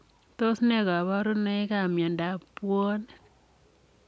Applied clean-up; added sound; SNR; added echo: none; none; none; none.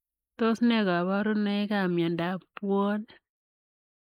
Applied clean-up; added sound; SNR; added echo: neural mask model Resemble Enhance denoiser.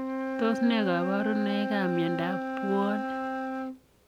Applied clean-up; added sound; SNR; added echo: none; Wind instrument, woodwind instrument; 3 dB; none.